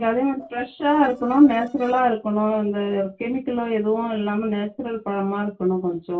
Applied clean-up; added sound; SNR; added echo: neural separator model SepFormer DNS4.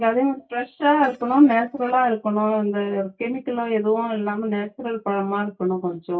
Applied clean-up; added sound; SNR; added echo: neural mask model DeepFilterNet 3.